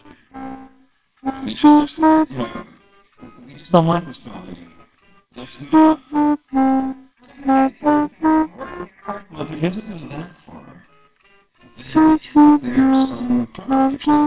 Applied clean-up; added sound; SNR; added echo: neural separator model SepFormer WHAMR!.